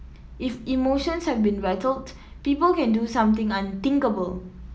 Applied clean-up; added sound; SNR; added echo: none; none; none; none.